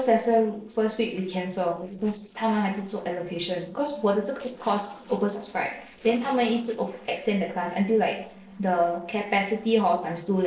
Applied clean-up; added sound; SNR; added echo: neural separator model SepFormer DNS4.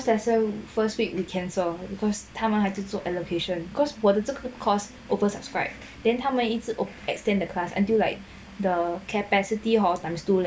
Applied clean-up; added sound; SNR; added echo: none; none; none; none.